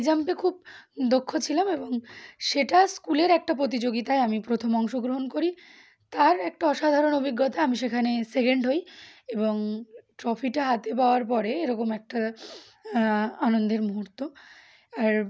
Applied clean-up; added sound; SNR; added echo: none; none; none; none.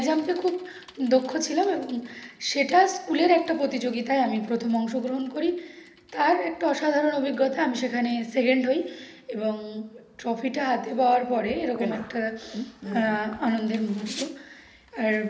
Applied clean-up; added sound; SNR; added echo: none; Bicycle; 19 dB; reverberation time 0.8 s.